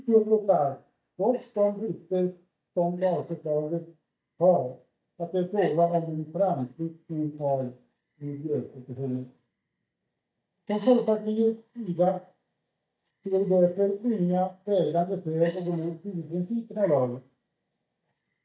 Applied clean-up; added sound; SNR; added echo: neural mask model DeepFilterNet 3.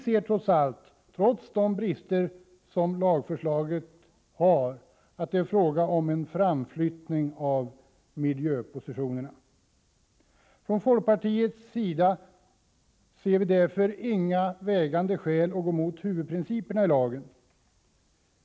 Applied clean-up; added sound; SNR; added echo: none; none; none; none.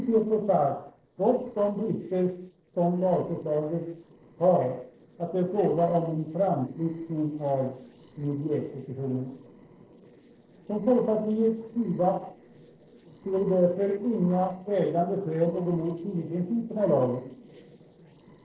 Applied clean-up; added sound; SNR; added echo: neural separator model SepFormer DNS4.